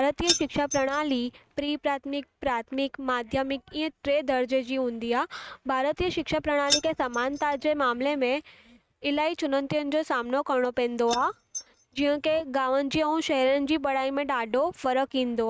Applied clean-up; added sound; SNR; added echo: neural mask model RNNoise.